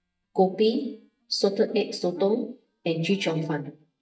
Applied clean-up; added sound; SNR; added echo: neural mask model DeepFilterNet 3.